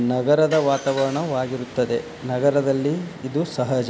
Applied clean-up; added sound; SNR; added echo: none; Car; 18 dB; none.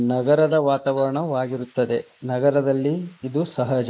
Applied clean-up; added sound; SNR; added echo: neural mask model Resemble Enhance denoiser.